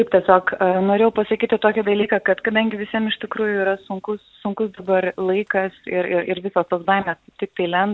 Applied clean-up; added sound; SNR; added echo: none; none; none; none.